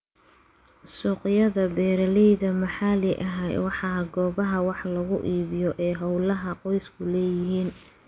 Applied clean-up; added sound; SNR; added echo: none; none; none; none.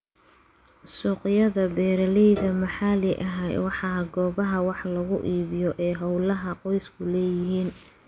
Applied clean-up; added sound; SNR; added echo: none; Piano; 17 dB; none.